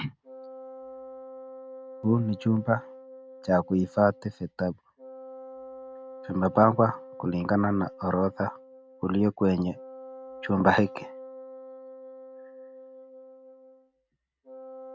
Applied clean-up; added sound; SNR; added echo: none; Wind instrument, woodwind instrument; 16 dB; none.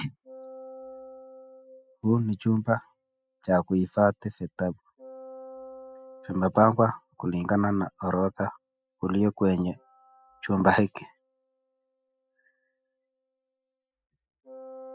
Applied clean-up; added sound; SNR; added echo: classical method spectral subtraction.